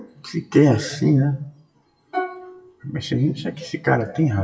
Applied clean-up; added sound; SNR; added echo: classical method WPE with log-MMSE.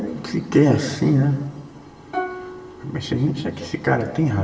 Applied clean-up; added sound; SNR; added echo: none; Plucked string instrument; 12 dB; reverberation time 1.4 s.